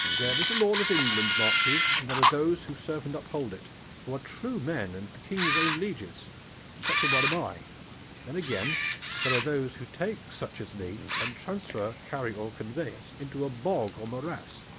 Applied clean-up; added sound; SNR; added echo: none; Camera; -1 dB; none.